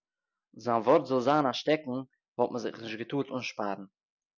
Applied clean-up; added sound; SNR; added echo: none; none; none; none.